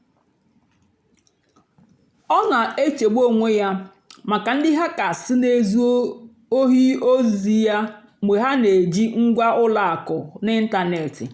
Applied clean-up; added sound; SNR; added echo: none; none; none; none.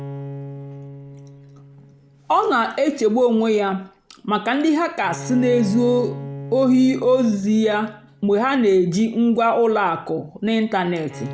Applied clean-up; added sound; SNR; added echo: none; Bowed string instrument; 17 dB; none.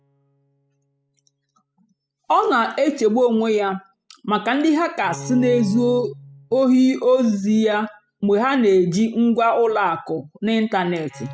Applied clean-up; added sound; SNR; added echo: classical method spectral subtraction.